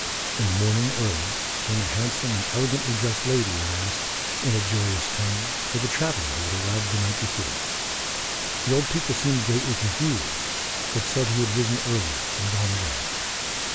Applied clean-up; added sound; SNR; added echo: none; Water; 1 dB; none.